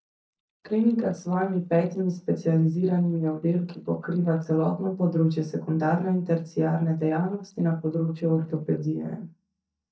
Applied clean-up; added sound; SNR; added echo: neural mask model DeepFilterNet 3.